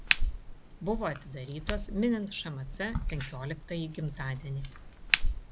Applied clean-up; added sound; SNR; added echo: none; Crack; -3 dB; none.